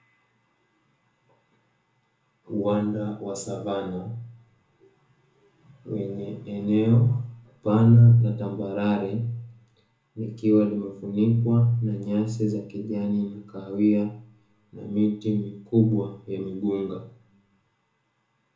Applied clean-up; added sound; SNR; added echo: none; none; none; reverberation time 0.6 s.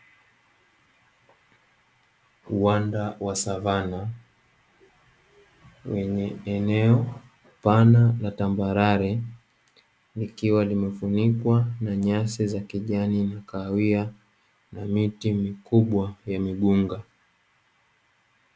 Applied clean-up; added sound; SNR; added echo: none; none; none; none.